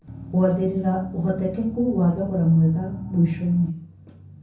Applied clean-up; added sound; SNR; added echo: none; Engine; 15 dB; reverberation time 0.5 s.